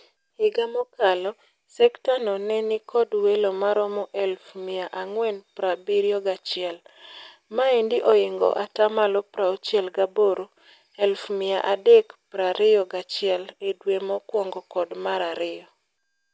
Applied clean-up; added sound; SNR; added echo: none; none; none; none.